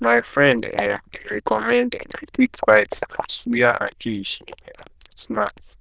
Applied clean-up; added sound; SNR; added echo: neural diffusion model UNIVERSE++.